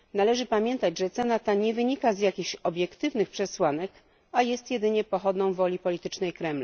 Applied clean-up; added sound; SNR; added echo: none; none; none; none.